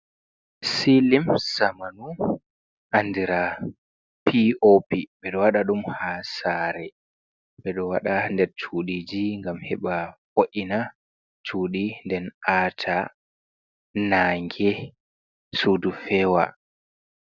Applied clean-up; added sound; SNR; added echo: none; none; none; none.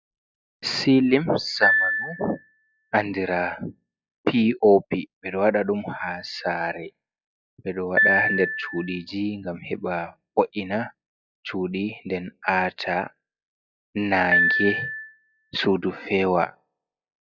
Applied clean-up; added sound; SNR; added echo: classical method log-MMSE.